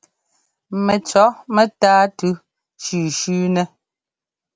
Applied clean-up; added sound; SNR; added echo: none; none; none; none.